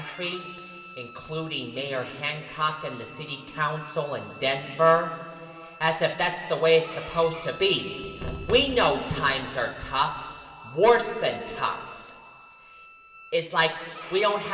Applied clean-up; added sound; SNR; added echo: none; Bowed string instrument; 19 dB; reverberation time 2.4 s.